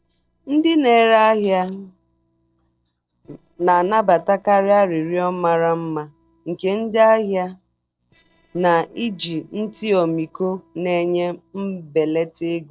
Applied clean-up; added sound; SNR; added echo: neural separator model SepFormer DNS4.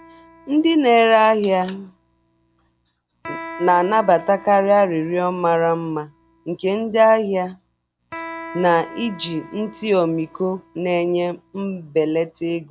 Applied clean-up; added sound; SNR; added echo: none; Electric guitar; 20 dB; none.